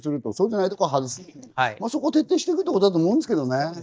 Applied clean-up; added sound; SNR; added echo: neural mask model DeepFilterNet 3.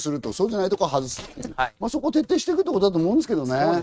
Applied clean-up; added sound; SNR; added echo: neural mask model RNNoise.